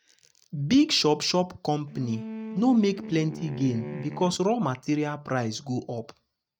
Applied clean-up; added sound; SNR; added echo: neural mask model RNNoise.